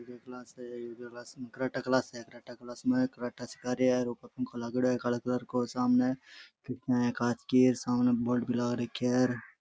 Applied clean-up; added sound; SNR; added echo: none; none; none; none.